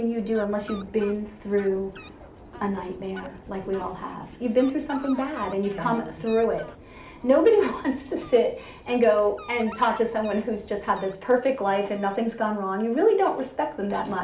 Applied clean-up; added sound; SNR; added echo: none; Fowl; 20 dB; reverberation time 0.4 s.